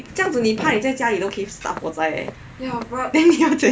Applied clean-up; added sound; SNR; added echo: none; Walk, footsteps; 16 dB; none.